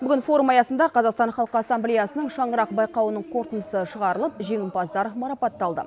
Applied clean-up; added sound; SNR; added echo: none; none; none; none.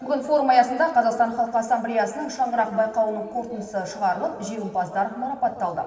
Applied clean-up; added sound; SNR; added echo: none; none; none; reverberation time 2.1 s.